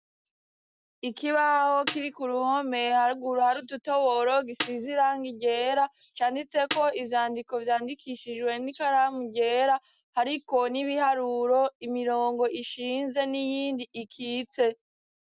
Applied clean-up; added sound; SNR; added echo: none; Snare drum; 9 dB; none.